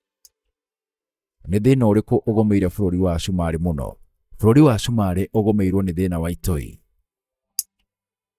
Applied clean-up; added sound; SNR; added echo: neural mask model DeepFilterNet 3.